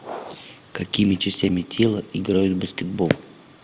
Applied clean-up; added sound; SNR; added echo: none; none; none; none.